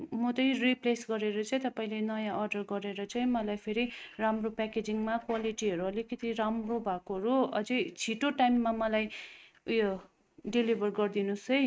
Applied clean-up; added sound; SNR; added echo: neural mask model RNNoise.